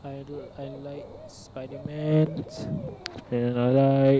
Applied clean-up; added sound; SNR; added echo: none; Bird / Dog; 18 dB; none.